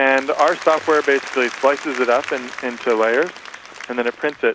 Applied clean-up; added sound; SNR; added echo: none; Applause; 14 dB; none.